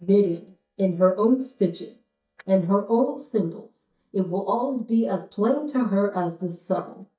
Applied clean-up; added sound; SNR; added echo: neural mask model DeepFilterNet 3.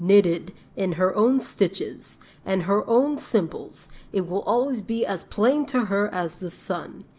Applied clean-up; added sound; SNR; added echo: none; none; none; none.